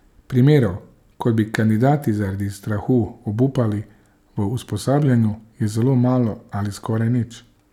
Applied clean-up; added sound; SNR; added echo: none; none; none; none.